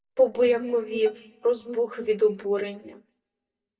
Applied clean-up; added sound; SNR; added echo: neural mask model DeepFilterNet 3.